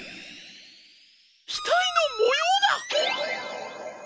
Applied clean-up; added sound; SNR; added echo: none; none; none; none.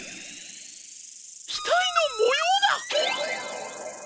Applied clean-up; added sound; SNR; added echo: none; Insect; 17 dB; none.